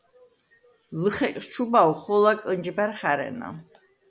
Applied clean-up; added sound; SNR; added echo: none; none; none; none.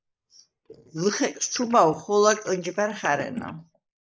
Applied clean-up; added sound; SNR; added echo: neural mask model Resemble Enhance denoiser.